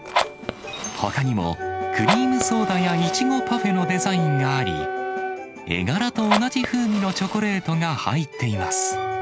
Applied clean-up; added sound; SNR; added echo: none; Fire + Wind instrument, woodwind instrument; 4 dB; none.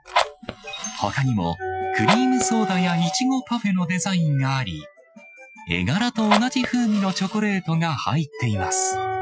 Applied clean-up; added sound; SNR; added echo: classical method Wiener filter.